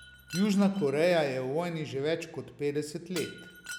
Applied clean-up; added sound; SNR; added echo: none; Shatter; 18 dB; none.